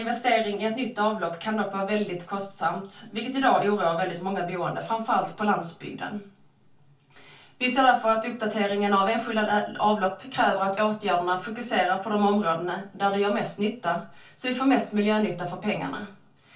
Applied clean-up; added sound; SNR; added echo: none; none; none; reverberation time 0.2 s.